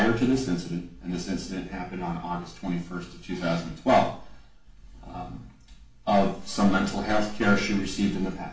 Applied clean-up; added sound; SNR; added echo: none; none; none; reverberation time 0.4 s.